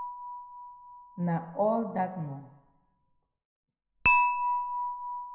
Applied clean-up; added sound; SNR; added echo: none; Dishes, pots, and pans / Chink, clink; -3 dB; reverberation time 0.8 s.